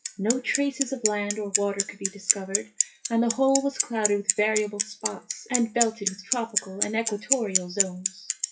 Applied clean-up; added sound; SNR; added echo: classical method WPE with log-MMSE.